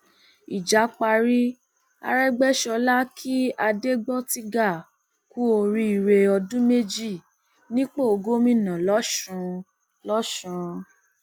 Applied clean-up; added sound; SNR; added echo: none; none; none; none.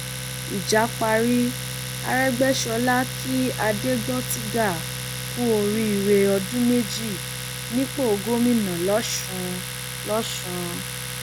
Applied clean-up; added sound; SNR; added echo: none; Domestic sounds, home sounds; 6 dB; none.